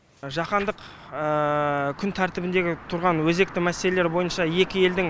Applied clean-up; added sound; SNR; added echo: none; none; none; none.